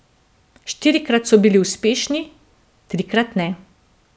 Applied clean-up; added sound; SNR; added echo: none; none; none; none.